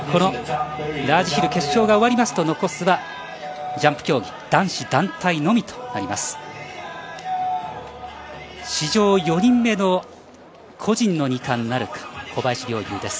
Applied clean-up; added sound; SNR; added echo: none; none; none; none.